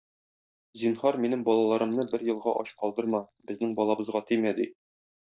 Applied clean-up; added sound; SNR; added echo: neural mask model DeepFilterNet 3.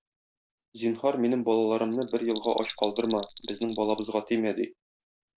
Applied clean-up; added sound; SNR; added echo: none; Bell; 13 dB; none.